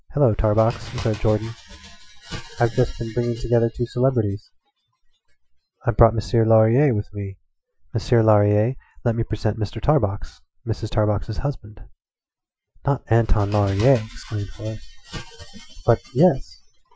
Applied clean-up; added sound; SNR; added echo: classical method Wiener filter.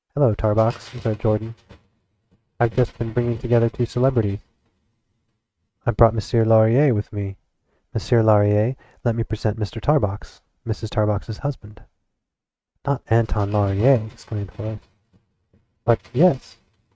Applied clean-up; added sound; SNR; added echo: neural mask model RNNoise.